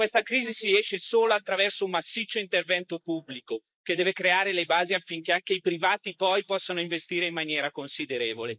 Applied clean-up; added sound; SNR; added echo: neural mask model Resemble Enhance denoiser.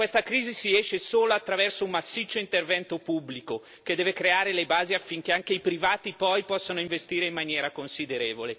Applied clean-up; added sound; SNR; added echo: none; none; none; none.